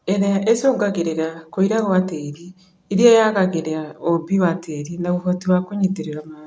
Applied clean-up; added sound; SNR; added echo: none; none; none; none.